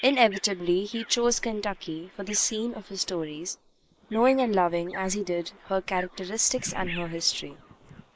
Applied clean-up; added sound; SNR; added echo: neural mask model Resemble Enhance denoiser.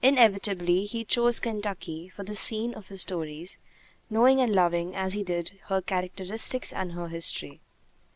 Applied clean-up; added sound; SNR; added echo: none; none; none; none.